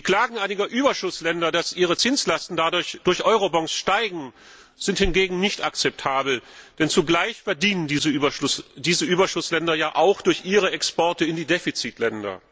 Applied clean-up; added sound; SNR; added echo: none; none; none; none.